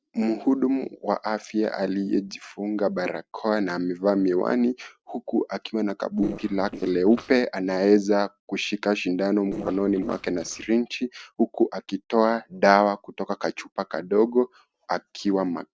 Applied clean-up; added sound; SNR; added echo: neural separator model SepFormer DNS4.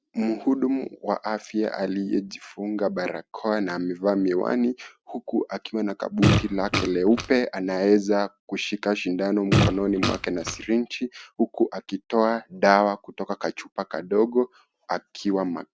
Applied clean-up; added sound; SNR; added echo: none; Fart; -1 dB; none.